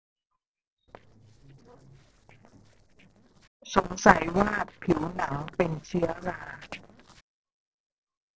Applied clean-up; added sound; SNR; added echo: neural separator model SepFormer DNS4.